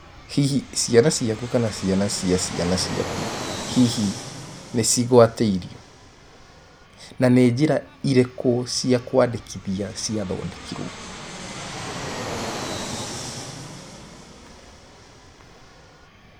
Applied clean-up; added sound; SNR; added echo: none; Fixed-wing aircraft, airplane; 12 dB; none.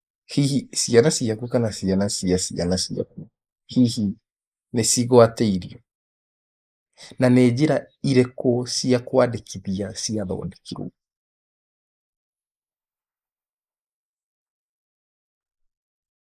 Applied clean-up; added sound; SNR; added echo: neural mask model Resemble Enhance denoiser.